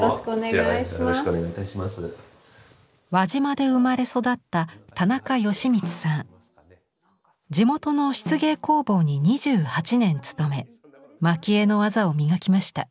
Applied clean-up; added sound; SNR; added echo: none; Snare drum; 14 dB; none.